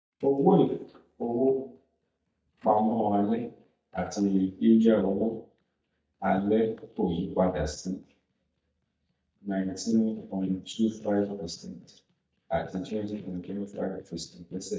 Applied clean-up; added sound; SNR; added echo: neural mask model DeepFilterNet 3.